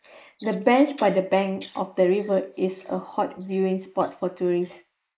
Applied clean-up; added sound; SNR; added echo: neural mask model Resemble Enhance denoiser.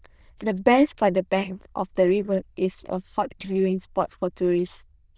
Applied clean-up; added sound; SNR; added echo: neural diffusion model UNIVERSE++.